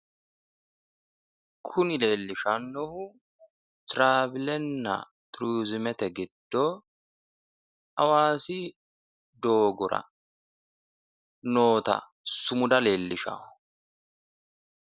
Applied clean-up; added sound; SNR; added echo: none; none; none; none.